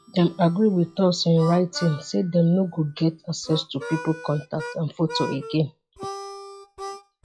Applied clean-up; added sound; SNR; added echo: classical method log-MMSE.